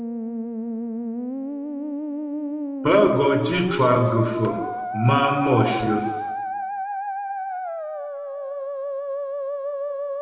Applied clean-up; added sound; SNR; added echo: none; Musical instrument; 4 dB; reverberation time 1.2 s.